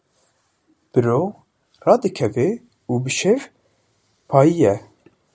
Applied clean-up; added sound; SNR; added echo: none; none; none; none.